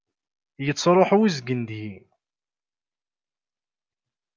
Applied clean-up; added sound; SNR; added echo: none; none; none; none.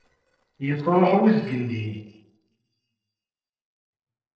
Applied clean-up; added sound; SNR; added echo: neural separator model SepFormer DNS4.